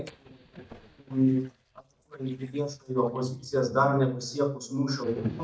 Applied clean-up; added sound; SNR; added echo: neural mask model DeepFilterNet 3.